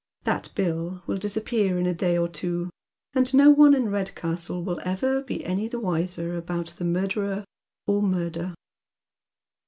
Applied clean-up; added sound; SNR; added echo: none; none; none; none.